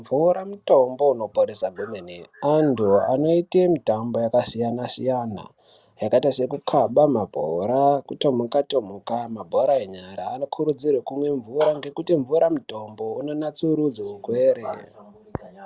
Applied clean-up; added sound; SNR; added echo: none; none; none; none.